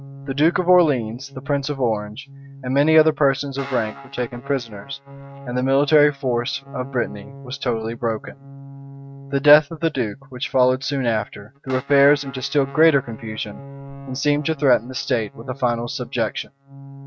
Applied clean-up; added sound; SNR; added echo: neural mask model RNNoise.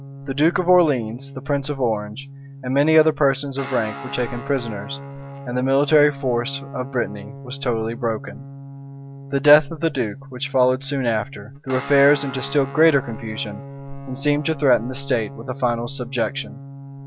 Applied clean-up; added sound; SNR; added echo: none; Guitar; 13 dB; none.